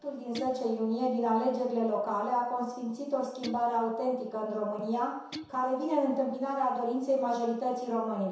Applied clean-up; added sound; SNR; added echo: none; Guitar; 18 dB; reverberation time 0.7 s.